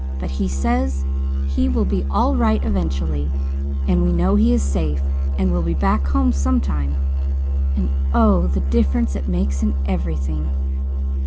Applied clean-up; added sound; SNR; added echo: none; Musical instrument; -4 dB; none.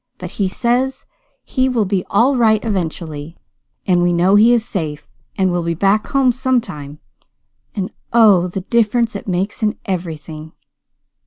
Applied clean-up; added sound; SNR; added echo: none; none; none; none.